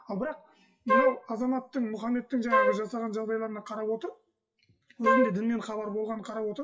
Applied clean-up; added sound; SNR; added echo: classical method WPE with log-MMSE.